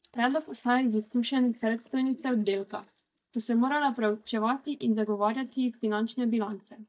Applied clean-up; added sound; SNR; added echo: neural mask model DeepFilterNet 3.